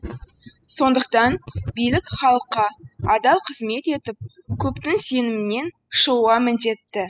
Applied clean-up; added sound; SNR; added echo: classical method spectral subtraction.